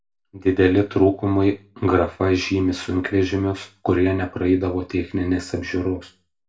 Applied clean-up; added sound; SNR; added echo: none; none; none; reverberation time 0.3 s.